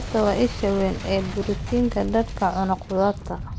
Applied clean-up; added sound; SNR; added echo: none; Boom; 8 dB; none.